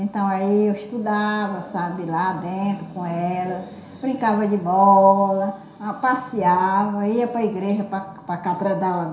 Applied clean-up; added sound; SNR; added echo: none; none; none; reverberation time 0.7 s.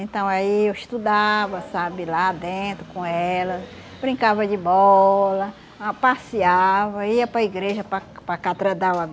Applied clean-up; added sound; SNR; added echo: none; none; none; none.